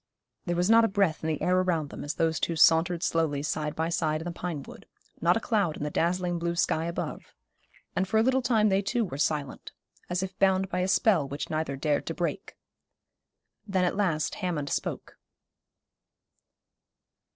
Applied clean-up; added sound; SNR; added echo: neural separator model SepFormer DNS4.